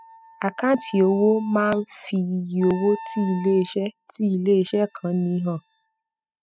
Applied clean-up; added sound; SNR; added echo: classical method spectral subtraction.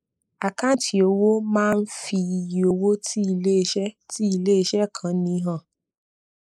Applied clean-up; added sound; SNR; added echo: neural mask model Resemble Enhance denoiser.